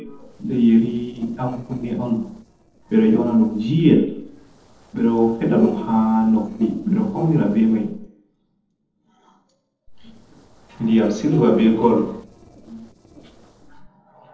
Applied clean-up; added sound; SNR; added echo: neural separator model SepFormer DNS4.